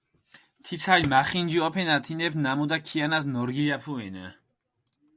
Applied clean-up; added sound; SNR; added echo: none; none; none; none.